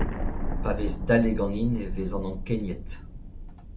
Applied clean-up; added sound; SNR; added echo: none; Explosion; 1 dB; none.